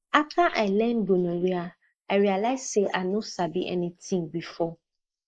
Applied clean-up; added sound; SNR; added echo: neural mask model Resemble Enhance denoiser.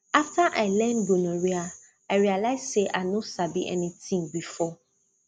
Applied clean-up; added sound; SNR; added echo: none; none; none; none.